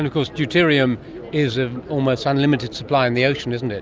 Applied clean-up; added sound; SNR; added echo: none; none; none; none.